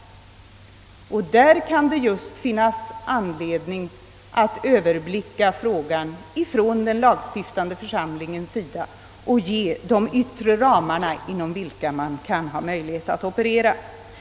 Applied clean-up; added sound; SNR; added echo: none; Gurgling; 19 dB; none.